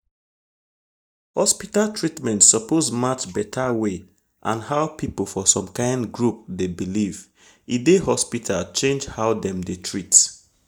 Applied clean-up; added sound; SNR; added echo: neural mask model DeepFilterNet 3.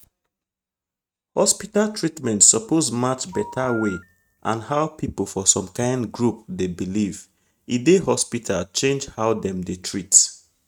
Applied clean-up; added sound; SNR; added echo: neural mask model RNNoise.